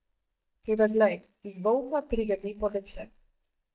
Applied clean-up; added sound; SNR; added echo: neural mask model DeepFilterNet 3.